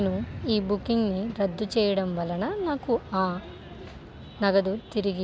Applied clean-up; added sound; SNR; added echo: none; none; none; none.